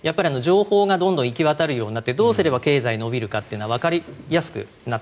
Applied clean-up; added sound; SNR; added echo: none; none; none; none.